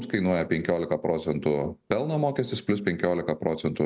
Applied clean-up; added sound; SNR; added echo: none; none; none; none.